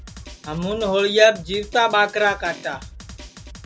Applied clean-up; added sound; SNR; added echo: none; Drum; 18 dB; none.